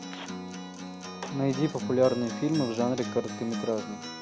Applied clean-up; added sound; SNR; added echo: none; Acoustic guitar; 8 dB; none.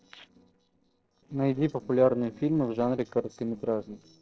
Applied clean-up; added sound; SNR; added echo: neural separator model SepFormer DNS4.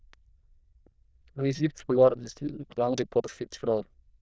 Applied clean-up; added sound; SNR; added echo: neural diffusion model UNIVERSE++.